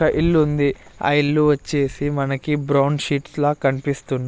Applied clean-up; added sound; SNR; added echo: none; none; none; none.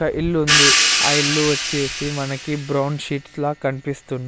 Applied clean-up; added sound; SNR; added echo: none; Crash cymbal / Hi-hat; -1 dB; none.